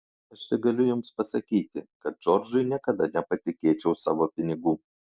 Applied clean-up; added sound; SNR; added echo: none; none; none; none.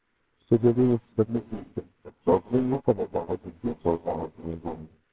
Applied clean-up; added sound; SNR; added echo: neural separator model SepFormer WHAMR!.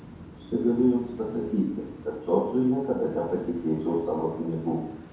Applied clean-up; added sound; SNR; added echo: none; Waves, surf; 17 dB; reverberation time 0.9 s.